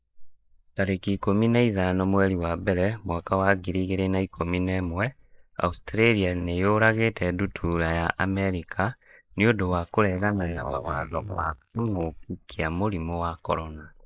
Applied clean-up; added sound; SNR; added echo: neural mask model Resemble Enhance denoiser.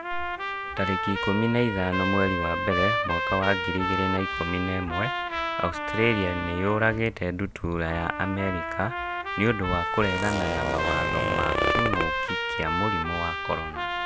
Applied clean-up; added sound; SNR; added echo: none; Trumpet + Zipper (clothing); 1 dB; none.